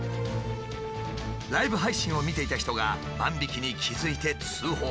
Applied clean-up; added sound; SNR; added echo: none; none; none; none.